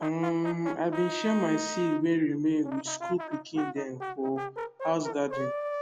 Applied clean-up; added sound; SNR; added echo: none; Brass instrument; 8 dB; none.